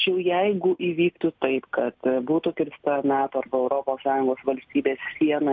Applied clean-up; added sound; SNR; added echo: none; none; none; none.